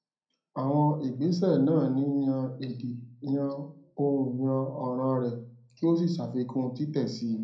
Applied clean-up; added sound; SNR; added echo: none; none; none; reverberation time 0.5 s.